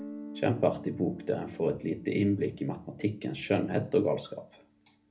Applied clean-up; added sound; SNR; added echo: none; Guitar; 16 dB; reverberation time 0.3 s.